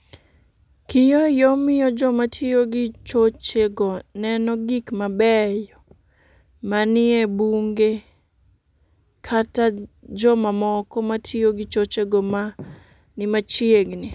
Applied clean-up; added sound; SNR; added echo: none; none; none; none.